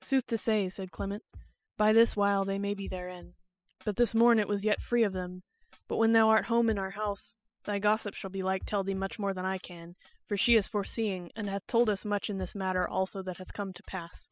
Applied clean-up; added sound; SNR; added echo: classical method spectral subtraction.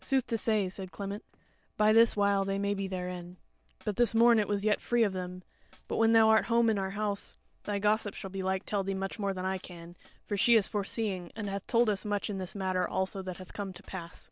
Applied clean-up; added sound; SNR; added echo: neural separator model SepFormer DNS4.